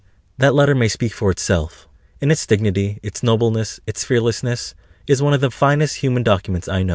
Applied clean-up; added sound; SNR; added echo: none; none; none; none.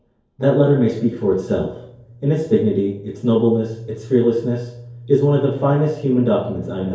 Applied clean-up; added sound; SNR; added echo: none; none; none; reverberation time 2.4 s.